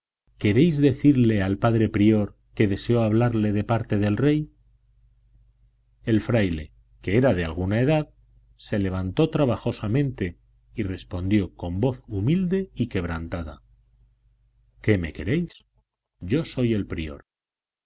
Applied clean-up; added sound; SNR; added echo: none; none; none; none.